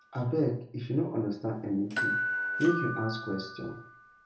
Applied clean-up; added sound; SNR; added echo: none; Door / Bell; 5 dB; reverberation time 0.6 s.